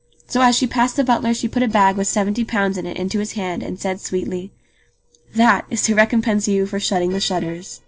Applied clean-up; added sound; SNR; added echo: neural separator model SepFormer DNS4.